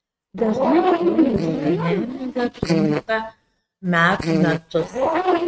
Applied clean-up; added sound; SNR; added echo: neural mask model RNNoise.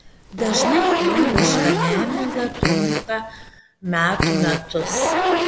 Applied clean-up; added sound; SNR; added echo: none; Fart + Zipper (clothing); -3 dB; none.